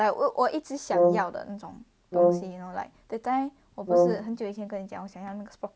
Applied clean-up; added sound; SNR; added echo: none; Brass instrument; -5 dB; none.